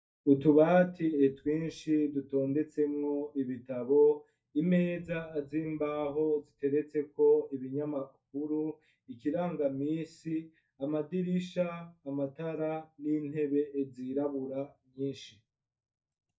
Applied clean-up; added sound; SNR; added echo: neural mask model DeepFilterNet 3.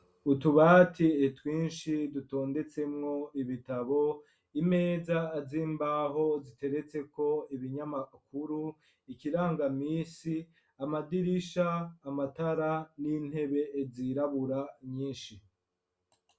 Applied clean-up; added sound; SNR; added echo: none; none; none; none.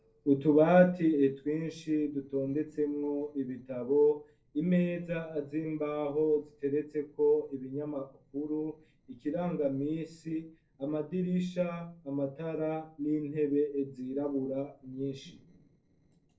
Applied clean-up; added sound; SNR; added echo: neural separator model SepFormer DNS4.